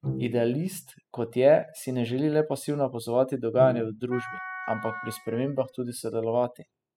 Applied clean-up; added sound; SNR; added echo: classical method spectral subtraction.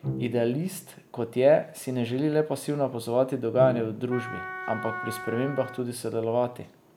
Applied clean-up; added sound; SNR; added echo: none; Bowed string instrument + Wind instrument, woodwind instrument; 11 dB; none.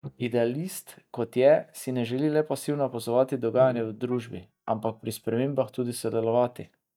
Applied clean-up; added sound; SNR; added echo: neural mask model DeepFilterNet 3.